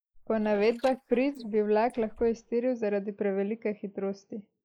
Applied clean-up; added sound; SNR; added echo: neural mask model Resemble Enhance denoiser.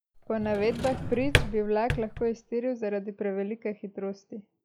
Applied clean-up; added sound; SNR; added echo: none; Drawer open or close; 1 dB; none.